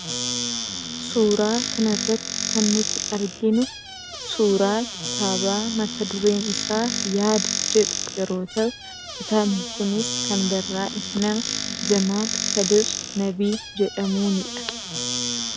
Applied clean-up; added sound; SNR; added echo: none; Squeak / Cupboard open or close; 4 dB; none.